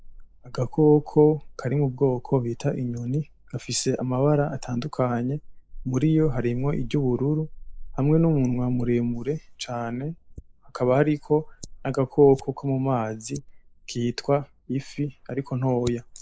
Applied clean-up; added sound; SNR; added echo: neural mask model Resemble Enhance denoiser.